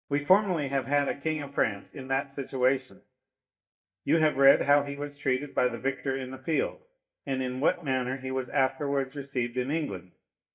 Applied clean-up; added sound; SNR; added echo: neural mask model DeepFilterNet 3.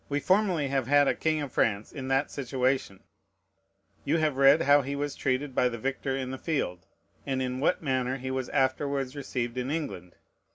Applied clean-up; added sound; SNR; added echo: none; none; none; none.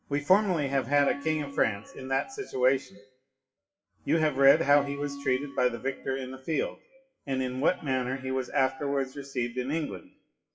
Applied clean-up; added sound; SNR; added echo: classical method WPE with log-MMSE.